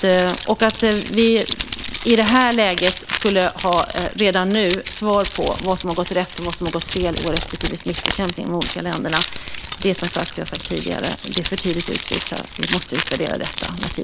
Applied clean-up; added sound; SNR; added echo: none; Keys jangling; 8 dB; none.